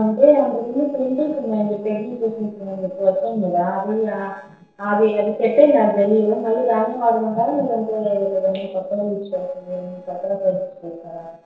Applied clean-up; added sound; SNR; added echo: neural separator model SepFormer DNS4.